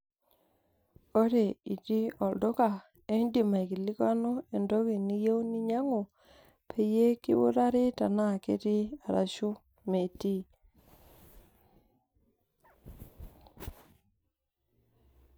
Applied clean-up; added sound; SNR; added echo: none; none; none; none.